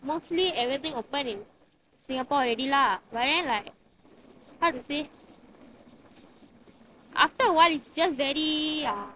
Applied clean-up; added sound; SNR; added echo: neural separator model SepFormer DNS4.